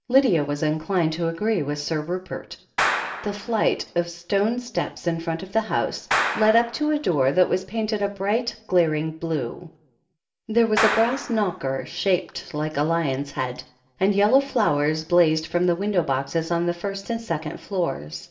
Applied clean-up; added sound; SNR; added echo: none; Clapping; 6 dB; reverberation time 0.4 s.